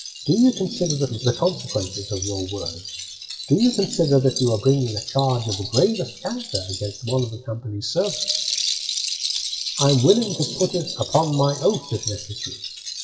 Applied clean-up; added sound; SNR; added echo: classical method WPE with log-MMSE.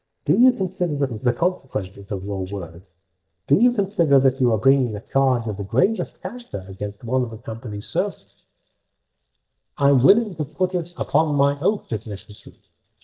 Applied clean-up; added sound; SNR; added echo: neural mask model DeepFilterNet 3.